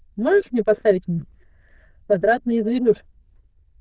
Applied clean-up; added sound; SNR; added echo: neural diffusion model UNIVERSE++.